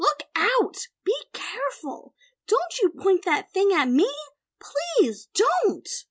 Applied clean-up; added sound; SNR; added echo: none; none; none; none.